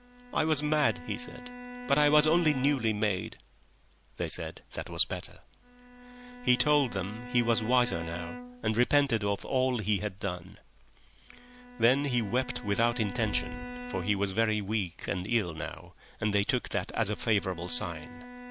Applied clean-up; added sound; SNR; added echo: none; Bowed string instrument + Boom; 13 dB; none.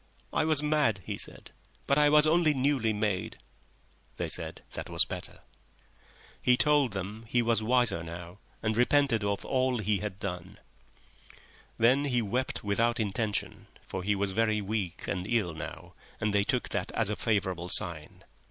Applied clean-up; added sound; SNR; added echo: none; none; none; none.